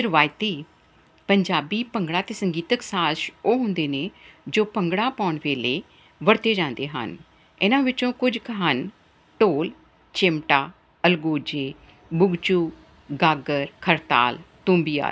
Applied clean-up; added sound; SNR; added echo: none; none; none; none.